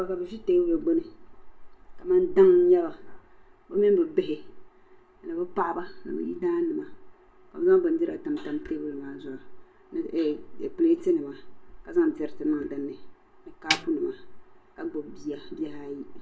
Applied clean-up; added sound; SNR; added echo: none; Snare drum; 5 dB; reverberation time 0.2 s.